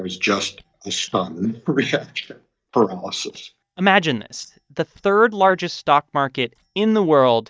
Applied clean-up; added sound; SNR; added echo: neural mask model DeepFilterNet 3.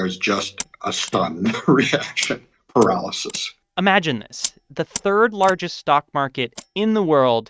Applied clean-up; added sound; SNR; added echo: neural mask model RNNoise.